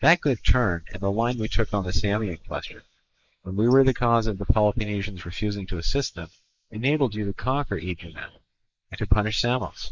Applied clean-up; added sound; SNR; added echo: neural mask model Resemble Enhance denoiser.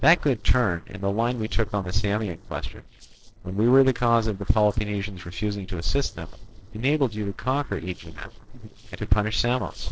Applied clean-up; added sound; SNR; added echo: neural separator model SepFormer DNS4.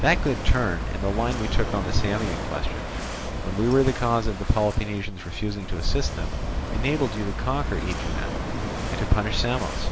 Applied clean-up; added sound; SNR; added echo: none; Walk, footsteps / Waves, surf / Wind; 4 dB; none.